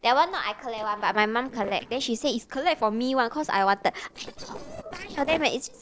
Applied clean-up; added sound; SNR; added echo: neural separator model SepFormer DNS4.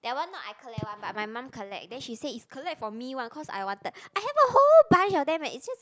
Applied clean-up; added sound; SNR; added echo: none; none; none; none.